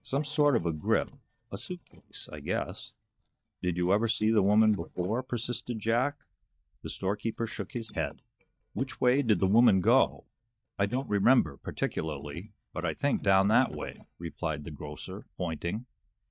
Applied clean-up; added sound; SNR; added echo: neural mask model DeepFilterNet 3.